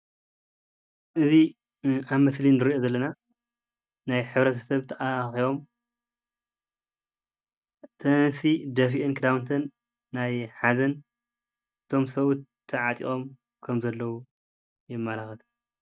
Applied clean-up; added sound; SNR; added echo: neural mask model DeepFilterNet 3.